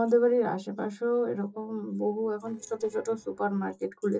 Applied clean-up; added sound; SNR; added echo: neural separator model SepFormer DNS4.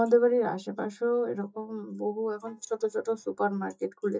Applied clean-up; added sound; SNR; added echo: neural mask model DeepFilterNet 3.